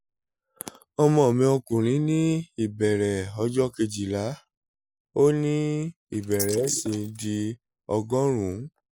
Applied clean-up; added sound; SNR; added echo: neural mask model Resemble Enhance denoiser.